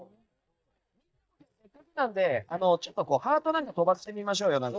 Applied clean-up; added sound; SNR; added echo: neural mask model DeepFilterNet 3.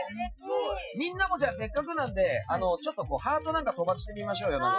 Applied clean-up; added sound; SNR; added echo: classical method Wiener filter.